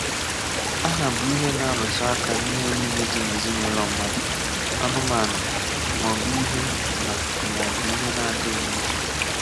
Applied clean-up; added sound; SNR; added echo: none; Stream; -4 dB; none.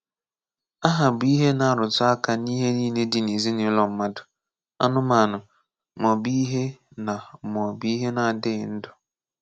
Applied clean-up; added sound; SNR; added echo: none; none; none; none.